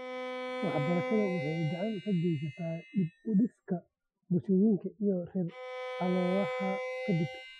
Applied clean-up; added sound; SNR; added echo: classical method Wiener filter.